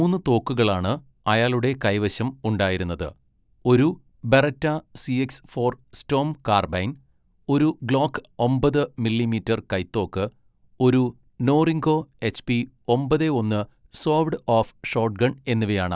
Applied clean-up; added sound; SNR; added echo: none; none; none; none.